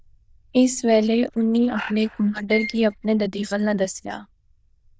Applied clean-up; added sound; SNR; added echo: neural diffusion model UNIVERSE++.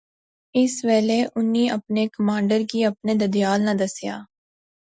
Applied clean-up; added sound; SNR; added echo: none; none; none; none.